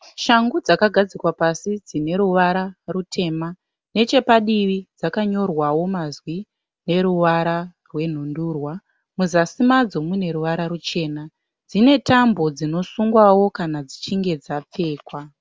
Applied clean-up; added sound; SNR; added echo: none; none; none; none.